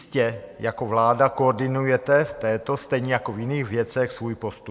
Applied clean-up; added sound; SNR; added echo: none; none; none; none.